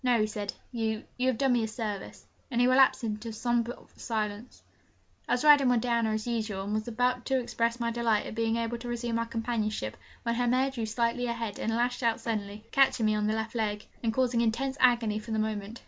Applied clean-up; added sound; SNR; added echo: none; none; none; none.